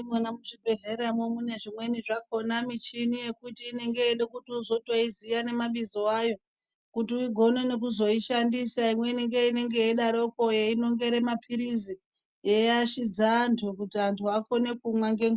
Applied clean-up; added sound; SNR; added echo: none; none; none; none.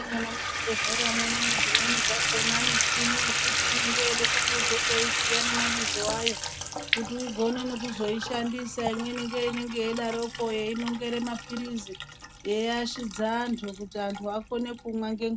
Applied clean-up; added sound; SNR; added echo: none; Bathtub (filling or washing) / Water tap, faucet; -2 dB; none.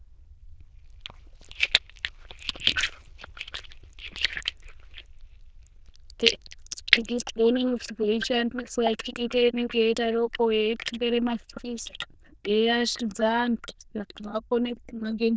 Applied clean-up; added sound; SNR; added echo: neural diffusion model UNIVERSE++.